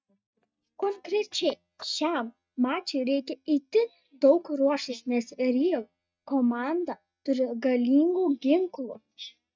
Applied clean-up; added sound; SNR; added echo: neural mask model DeepFilterNet 3.